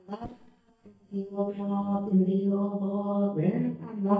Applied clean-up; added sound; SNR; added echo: neural mask model DeepFilterNet 3.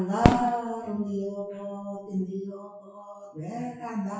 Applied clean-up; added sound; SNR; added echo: classical method WPE with log-MMSE.